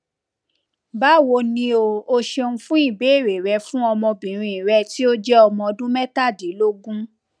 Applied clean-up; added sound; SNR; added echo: none; none; none; none.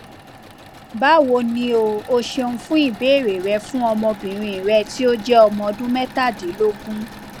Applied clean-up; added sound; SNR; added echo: none; Engine / Mechanisms; 18 dB; none.